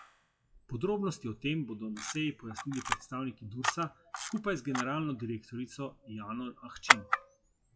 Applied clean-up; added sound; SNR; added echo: classical method WPE with log-MMSE.